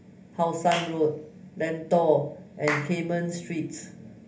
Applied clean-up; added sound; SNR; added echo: none; Clapping / Chirp, tweet; 12 dB; reverberation time 0.3 s.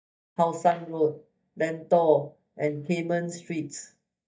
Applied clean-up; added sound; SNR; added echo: neural mask model DeepFilterNet 3.